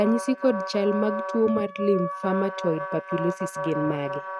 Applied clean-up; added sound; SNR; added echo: neural mask model RNNoise.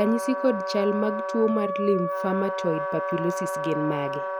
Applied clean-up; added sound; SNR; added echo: none; Wind instrument, woodwind instrument; 3 dB; none.